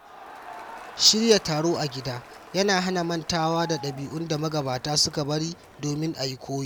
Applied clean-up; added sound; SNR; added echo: none; Crowd; 18 dB; none.